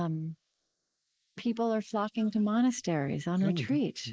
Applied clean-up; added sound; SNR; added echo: neural mask model Resemble Enhance denoiser.